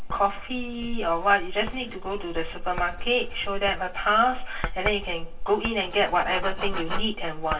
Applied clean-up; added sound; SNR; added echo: none; Writing; 5 dB; reverberation time 0.1 s.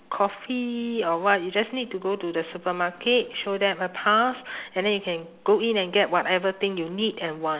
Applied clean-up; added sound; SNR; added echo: none; none; none; none.